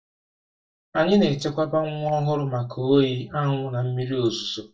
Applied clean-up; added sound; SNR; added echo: neural mask model DeepFilterNet 3.